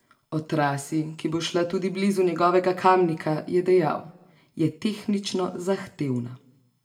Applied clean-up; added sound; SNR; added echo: none; none; none; reverberation time 0.4 s.